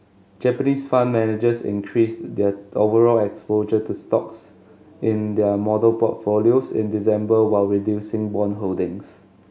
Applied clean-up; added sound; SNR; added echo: none; none; none; none.